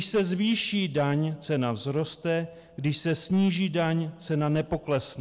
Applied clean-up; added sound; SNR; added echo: none; none; none; none.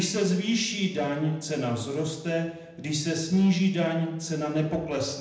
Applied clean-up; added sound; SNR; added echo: none; none; none; reverberation time 0.8 s.